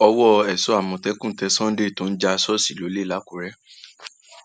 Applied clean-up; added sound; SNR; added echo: none; none; none; none.